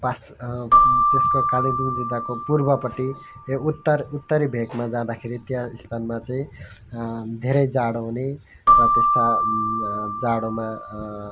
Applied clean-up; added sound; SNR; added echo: none; Keyboard (musical); -2 dB; none.